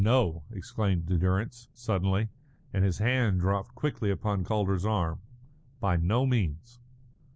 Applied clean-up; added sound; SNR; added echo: none; none; none; none.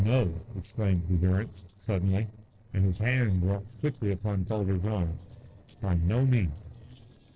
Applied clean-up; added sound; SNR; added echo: neural separator model SepFormer DNS4.